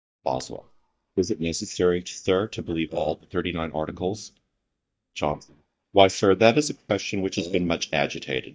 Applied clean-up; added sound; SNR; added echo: neural mask model DeepFilterNet 3.